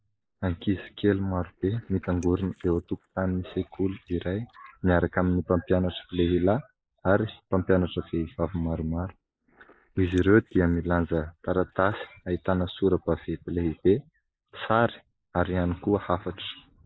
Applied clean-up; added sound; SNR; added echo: neural mask model Resemble Enhance denoiser.